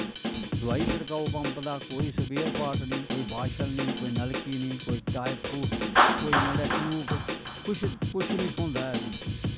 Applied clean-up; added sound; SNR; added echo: none; Drum kit + Clapping; -4 dB; none.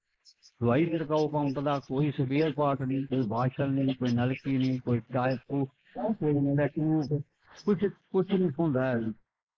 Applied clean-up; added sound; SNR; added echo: neural mask model Resemble Enhance denoiser.